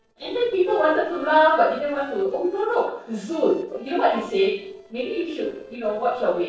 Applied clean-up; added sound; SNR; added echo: neural separator model SepFormer DNS4.